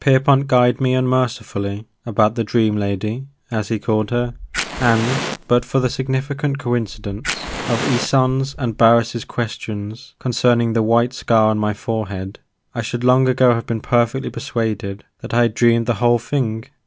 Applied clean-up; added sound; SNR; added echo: none; Fire; 9 dB; none.